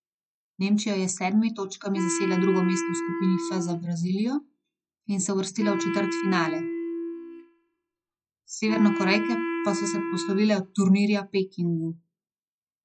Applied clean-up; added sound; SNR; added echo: classical method log-MMSE.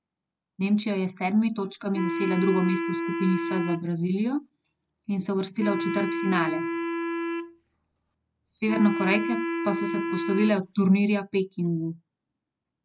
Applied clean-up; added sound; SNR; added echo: none; Wind instrument, woodwind instrument; 3 dB; none.